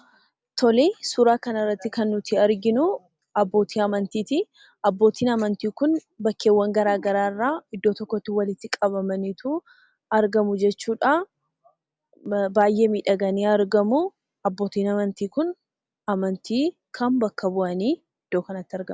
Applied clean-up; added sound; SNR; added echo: none; none; none; none.